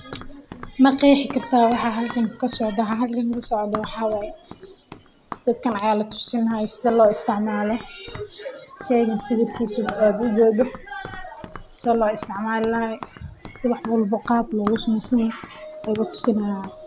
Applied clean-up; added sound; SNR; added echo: none; Run; 17 dB; none.